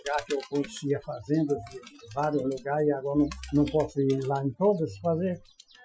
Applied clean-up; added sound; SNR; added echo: classical method Wiener filter.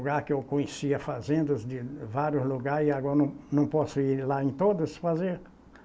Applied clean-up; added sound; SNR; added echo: none; none; none; none.